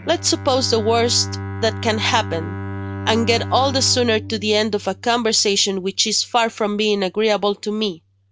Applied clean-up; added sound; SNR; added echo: none; Bowed string instrument; 11 dB; none.